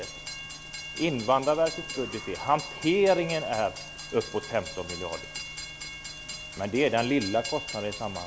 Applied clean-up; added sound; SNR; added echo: none; Train; 11 dB; none.